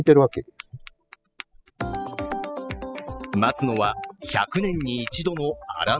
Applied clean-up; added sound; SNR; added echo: classical method spectral subtraction.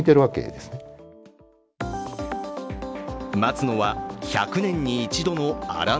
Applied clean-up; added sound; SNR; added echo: none; none; none; none.